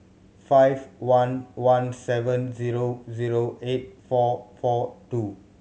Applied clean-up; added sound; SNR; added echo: none; none; none; none.